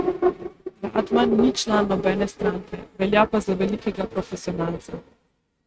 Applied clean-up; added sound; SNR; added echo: neural mask model RNNoise.